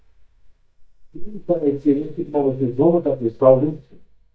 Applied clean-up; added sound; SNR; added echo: neural mask model DeepFilterNet 3.